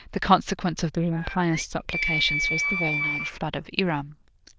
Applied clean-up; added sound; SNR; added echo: neural diffusion model UNIVERSE++.